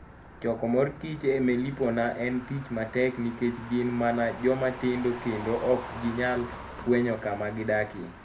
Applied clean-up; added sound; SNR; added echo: none; Motor vehicle (road); 14 dB; reverberation time 0.3 s.